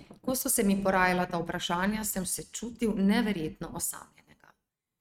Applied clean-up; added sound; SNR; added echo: neural mask model RNNoise.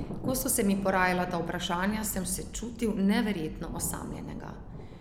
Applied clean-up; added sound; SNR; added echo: none; Thunder; 10 dB; none.